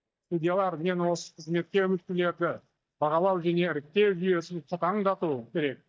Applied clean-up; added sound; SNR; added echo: neural mask model DeepFilterNet 3.